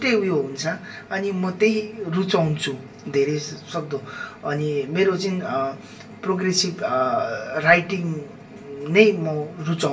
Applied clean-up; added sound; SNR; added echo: none; none; none; reverberation time 0.2 s.